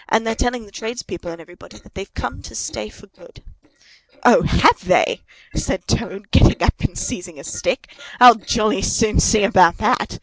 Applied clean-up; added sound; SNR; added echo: neural separator model SepFormer DNS4.